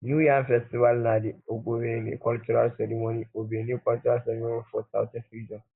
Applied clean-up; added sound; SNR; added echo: neural mask model Resemble Enhance denoiser.